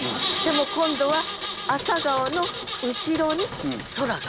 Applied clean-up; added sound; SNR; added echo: none; Engine; 4 dB; none.